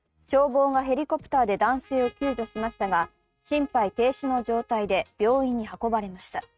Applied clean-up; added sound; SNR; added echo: neural mask model RNNoise.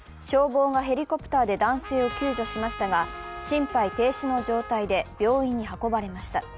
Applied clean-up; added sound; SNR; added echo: none; Trumpet; 13 dB; none.